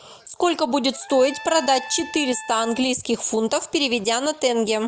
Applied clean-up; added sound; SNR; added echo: none; Trumpet; 16 dB; none.